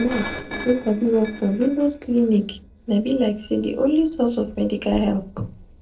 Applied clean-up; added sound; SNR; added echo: neural separator model SepFormer DNS4.